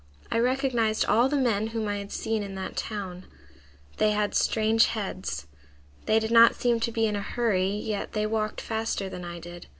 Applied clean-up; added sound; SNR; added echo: none; none; none; none.